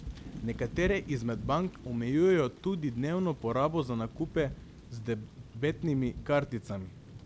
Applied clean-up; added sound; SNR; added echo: none; Thunder / Rain; 13 dB; none.